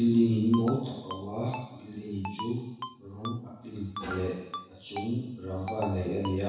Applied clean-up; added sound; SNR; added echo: none; Ringtone; 13 dB; reverberation time 1.1 s.